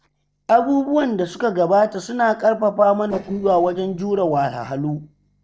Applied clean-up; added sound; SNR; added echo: neural separator model SepFormer DNS4.